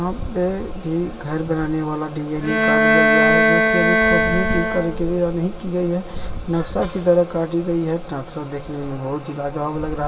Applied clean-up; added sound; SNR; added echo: none; Bowed string instrument; -4 dB; reverberation time 2.2 s.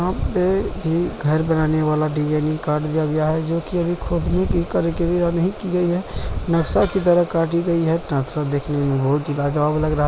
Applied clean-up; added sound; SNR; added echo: none; none; none; none.